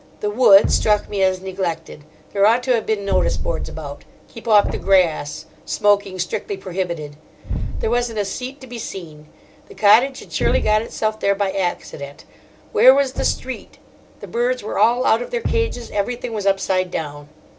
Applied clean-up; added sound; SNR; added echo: none; Thump, thud; 8 dB; none.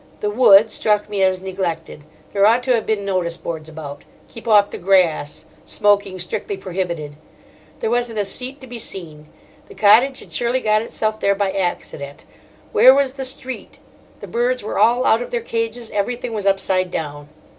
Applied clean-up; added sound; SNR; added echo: none; none; none; none.